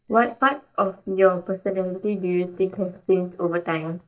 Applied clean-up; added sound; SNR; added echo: neural mask model DeepFilterNet 3.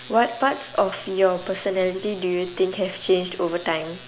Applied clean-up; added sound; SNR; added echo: none; none; none; none.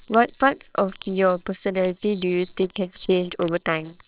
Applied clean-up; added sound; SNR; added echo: neural separator model SepFormer WHAMR!.